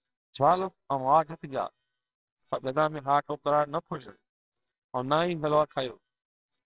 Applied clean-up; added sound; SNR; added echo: neural separator model SepFormer WHAMR!.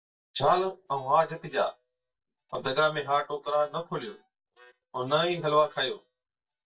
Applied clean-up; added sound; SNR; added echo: neural mask model DeepFilterNet 3.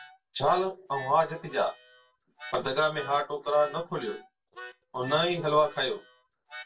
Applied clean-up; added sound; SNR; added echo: none; Harmonica; 18 dB; reverberation time 0.2 s.